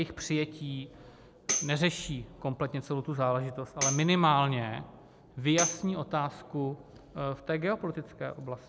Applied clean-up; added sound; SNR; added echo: none; Tambourine; 6 dB; none.